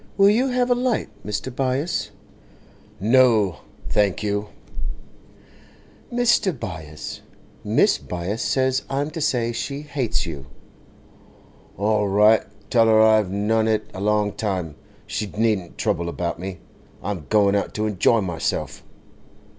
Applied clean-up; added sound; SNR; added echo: none; none; none; none.